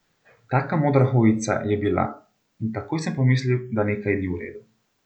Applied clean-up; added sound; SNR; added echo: none; none; none; none.